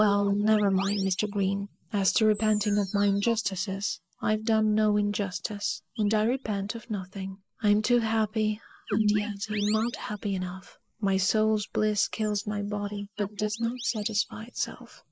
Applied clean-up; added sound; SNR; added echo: neural mask model Resemble Enhance denoiser.